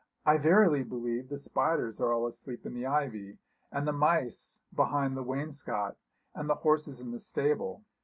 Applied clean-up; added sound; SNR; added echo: none; none; none; none.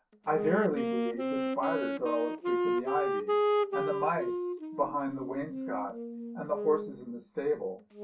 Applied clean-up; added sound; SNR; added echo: none; Wind instrument, woodwind instrument; 0 dB; reverberation time 0.2 s.